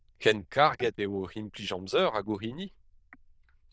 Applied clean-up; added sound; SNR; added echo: neural diffusion model UNIVERSE++.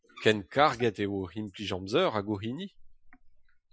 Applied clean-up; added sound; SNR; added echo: classical method Wiener filter.